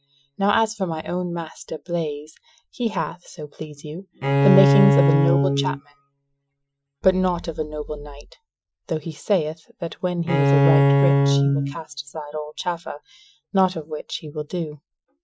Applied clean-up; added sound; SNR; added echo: classical method Wiener filter.